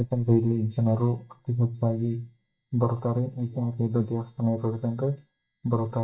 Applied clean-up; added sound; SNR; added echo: neural mask model DeepFilterNet 3.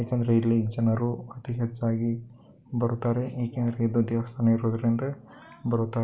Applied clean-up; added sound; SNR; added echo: none; none; none; none.